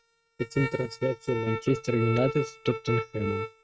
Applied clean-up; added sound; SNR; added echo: neural mask model RNNoise.